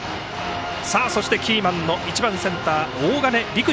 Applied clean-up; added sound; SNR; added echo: none; none; none; none.